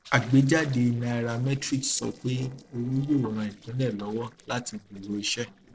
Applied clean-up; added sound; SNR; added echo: neural separator model SepFormer DNS4.